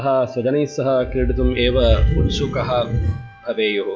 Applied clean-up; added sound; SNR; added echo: classical method log-MMSE.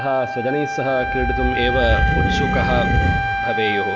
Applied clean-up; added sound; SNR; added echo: none; Animal + Wind instrument, woodwind instrument; -3 dB; none.